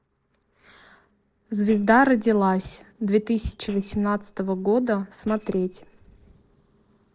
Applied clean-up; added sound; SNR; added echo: neural separator model SepFormer DNS4.